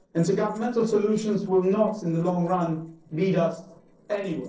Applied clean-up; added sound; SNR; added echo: neural separator model SepFormer DNS4.